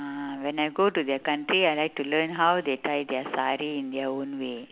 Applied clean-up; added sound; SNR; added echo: none; none; none; none.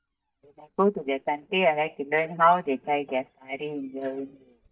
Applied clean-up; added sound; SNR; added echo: neural mask model DeepFilterNet 3.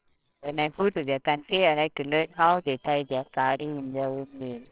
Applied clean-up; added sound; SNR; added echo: neural separator model SepFormer WHAMR!.